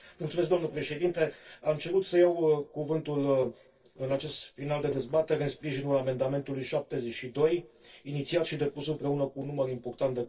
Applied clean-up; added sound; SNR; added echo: neural separator model SepFormer DNS4.